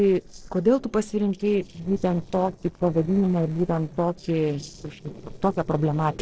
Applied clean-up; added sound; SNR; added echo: neural separator model SepFormer DNS4.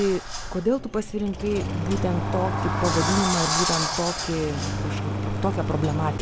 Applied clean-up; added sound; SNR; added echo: none; Sliding door + Engine starting; 1 dB; none.